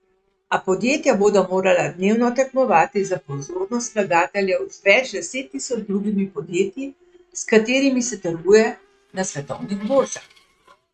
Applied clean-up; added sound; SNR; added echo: neural mask model RNNoise.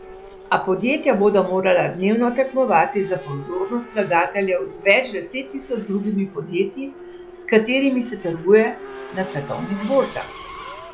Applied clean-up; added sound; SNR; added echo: none; Race car, auto racing / Accelerating, revving, vroom; 17 dB; none.